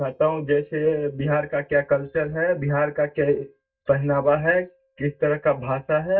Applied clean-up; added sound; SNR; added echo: neural mask model DeepFilterNet 3.